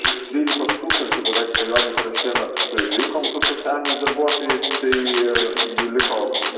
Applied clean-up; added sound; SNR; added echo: none; Rattle (instrument); -2 dB; reverberation time 2.1 s.